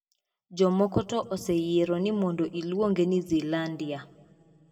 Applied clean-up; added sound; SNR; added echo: none; none; none; reverberation time 1.2 s.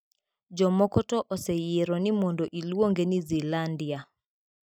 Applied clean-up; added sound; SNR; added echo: none; none; none; none.